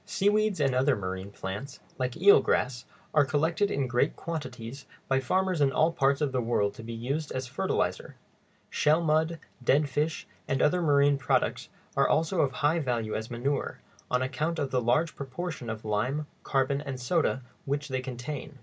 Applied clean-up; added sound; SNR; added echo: none; none; none; none.